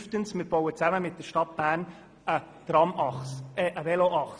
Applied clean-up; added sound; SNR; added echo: none; none; none; none.